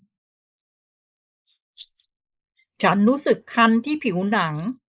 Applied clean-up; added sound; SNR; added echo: neural mask model Resemble Enhance denoiser.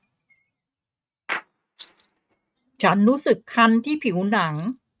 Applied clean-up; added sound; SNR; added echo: neural mask model RNNoise.